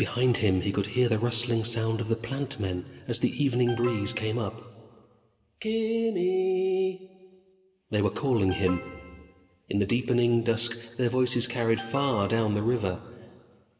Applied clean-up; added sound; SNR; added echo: none; Alarm; 16 dB; reverberation time 1.6 s.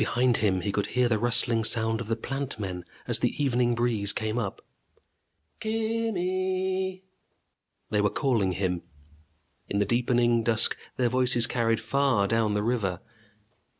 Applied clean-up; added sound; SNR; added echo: none; none; none; none.